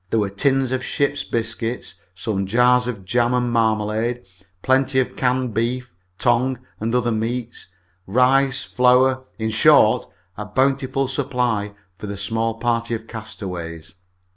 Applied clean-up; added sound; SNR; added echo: none; none; none; none.